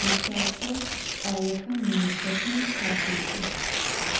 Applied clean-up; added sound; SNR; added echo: none; Tearing; -1 dB; reverberation time 0.9 s.